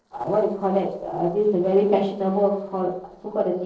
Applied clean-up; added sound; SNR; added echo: neural separator model SepFormer DNS4.